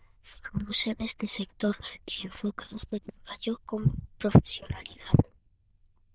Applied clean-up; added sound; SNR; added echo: neural diffusion model UNIVERSE++.